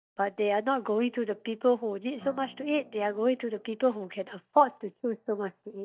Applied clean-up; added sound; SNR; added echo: neural mask model DeepFilterNet 3.